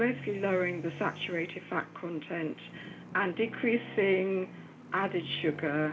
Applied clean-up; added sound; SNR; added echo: none; Traffic noise, roadway noise; 14 dB; none.